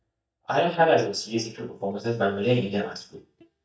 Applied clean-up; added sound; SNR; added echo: neural mask model DeepFilterNet 3.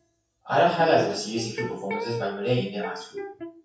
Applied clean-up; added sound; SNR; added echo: classical method WPE with log-MMSE.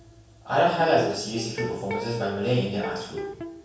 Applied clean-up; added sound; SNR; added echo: none; Electric guitar; 10 dB; reverberation time 0.7 s.